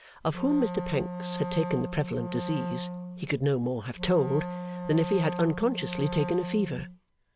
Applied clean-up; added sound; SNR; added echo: none; Wind instrument, woodwind instrument; 7 dB; none.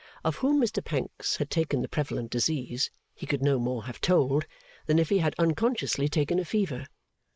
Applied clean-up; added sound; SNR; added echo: neural mask model Resemble Enhance denoiser.